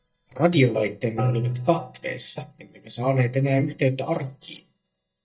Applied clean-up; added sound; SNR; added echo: neural mask model DeepFilterNet 3.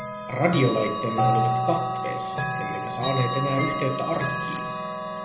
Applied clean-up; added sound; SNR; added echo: none; Chime / Clock; 0 dB; reverberation time 0.7 s.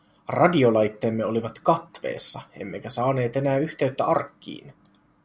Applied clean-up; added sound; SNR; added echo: none; none; none; none.